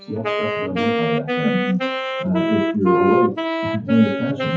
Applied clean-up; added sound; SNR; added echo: classical method WPE with log-MMSE.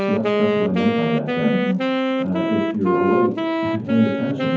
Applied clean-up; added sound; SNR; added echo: none; Wind instrument, woodwind instrument; -1 dB; reverberation time 0.9 s.